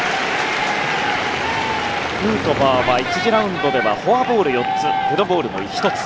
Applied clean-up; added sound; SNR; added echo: none; Engine; 12 dB; none.